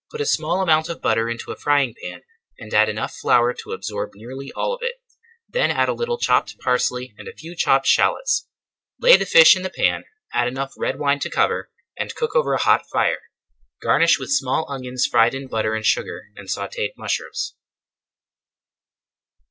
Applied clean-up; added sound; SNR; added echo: neural separator model SepFormer DNS4.